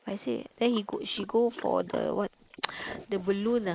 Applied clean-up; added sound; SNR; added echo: neural mask model Resemble Enhance denoiser.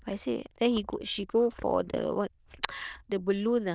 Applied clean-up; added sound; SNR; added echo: neural diffusion model UNIVERSE++.